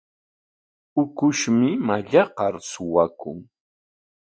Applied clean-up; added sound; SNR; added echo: none; none; none; none.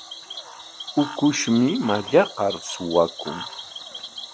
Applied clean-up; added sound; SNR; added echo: none; Cricket / Frog; 12 dB; none.